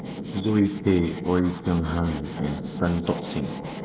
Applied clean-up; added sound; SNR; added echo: neural mask model Resemble Enhance denoiser.